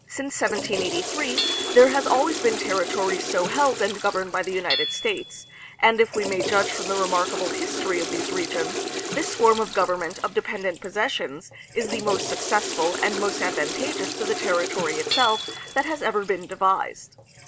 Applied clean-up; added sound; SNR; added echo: none; Hammer / Chink, clink + Toilet flush / Water; 6 dB; none.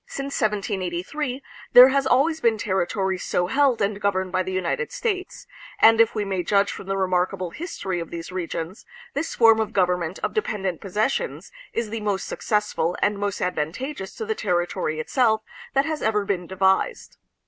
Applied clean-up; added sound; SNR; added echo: none; none; none; none.